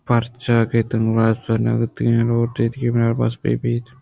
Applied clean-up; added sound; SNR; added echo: none; none; none; none.